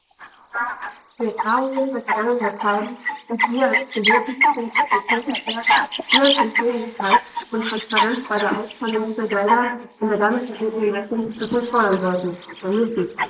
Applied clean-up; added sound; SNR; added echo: neural mask model Resemble Enhance denoiser.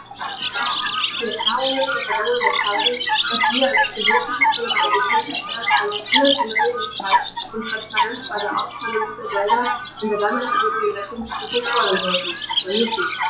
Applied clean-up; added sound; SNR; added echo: classical method log-MMSE.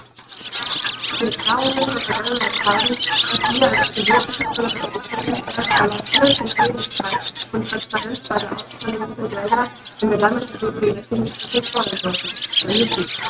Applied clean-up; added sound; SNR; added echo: neural mask model RNNoise.